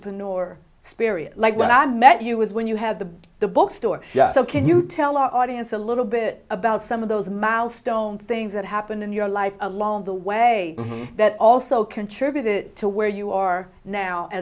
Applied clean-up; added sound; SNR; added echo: none; none; none; none.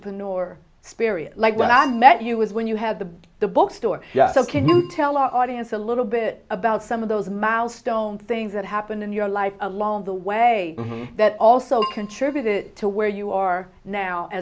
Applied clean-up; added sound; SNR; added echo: none; Keyboard (musical); 12 dB; none.